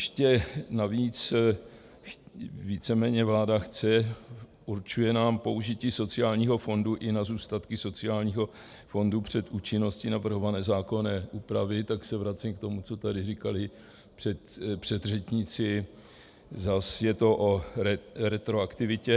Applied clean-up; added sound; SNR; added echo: none; none; none; none.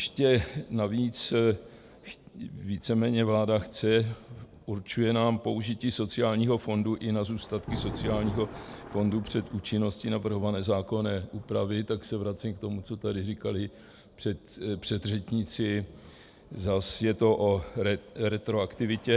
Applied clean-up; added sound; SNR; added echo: none; Thunder; 18 dB; none.